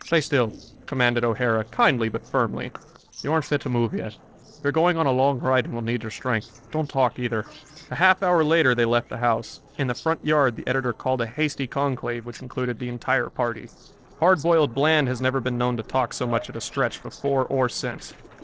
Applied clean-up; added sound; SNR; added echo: neural separator model SepFormer DNS4.